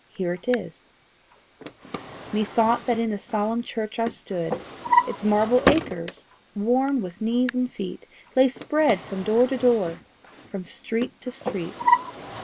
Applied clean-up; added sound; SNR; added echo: none; Drawer open or close; 5 dB; none.